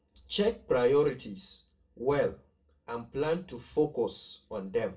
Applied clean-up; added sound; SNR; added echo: none; none; none; reverberation time 0.2 s.